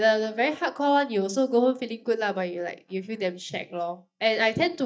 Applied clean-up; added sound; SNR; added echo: neural mask model DeepFilterNet 3.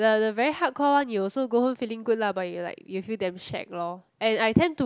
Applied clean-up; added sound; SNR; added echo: none; none; none; none.